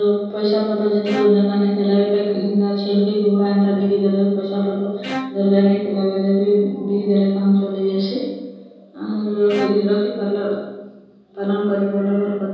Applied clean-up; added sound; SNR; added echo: none; Bowed string instrument; 16 dB; reverberation time 1.3 s.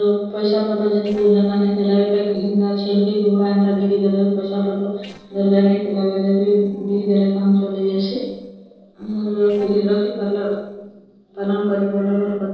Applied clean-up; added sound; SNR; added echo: neural separator model SepFormer DNS4.